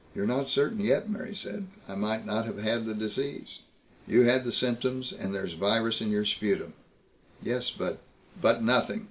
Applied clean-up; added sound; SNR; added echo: none; none; none; none.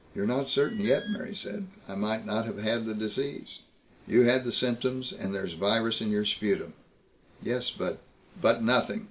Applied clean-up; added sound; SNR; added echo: none; Alarm; 18 dB; none.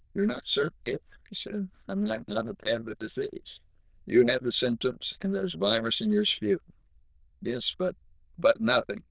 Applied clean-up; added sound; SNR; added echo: neural diffusion model UNIVERSE++.